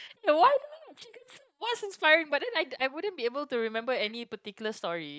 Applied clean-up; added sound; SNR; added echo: neural mask model DeepFilterNet 3.